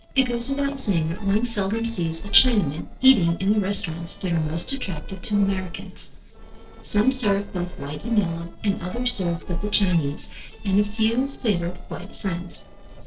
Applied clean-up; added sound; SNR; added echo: neural separator model SepFormer DNS4.